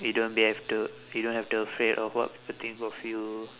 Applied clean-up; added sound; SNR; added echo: none; none; none; none.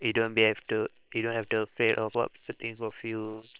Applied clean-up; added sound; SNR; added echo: neural separator model SepFormer WHAM!.